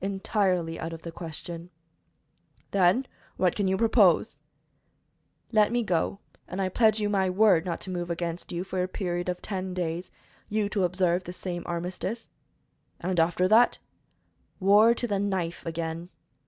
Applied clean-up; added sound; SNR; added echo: none; none; none; none.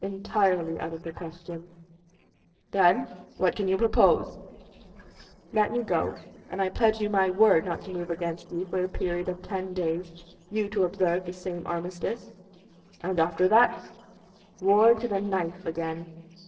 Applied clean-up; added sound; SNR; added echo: neural separator model SepFormer DNS4.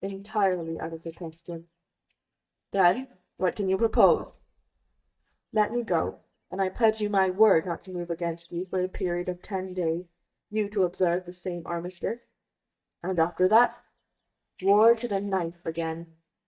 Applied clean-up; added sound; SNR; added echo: neural mask model DeepFilterNet 3.